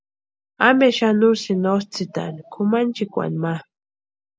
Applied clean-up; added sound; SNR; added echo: none; none; none; none.